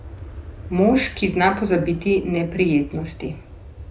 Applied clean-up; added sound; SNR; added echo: none; Aircraft; 15 dB; none.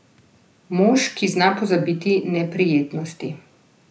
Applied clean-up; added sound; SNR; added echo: none; none; none; none.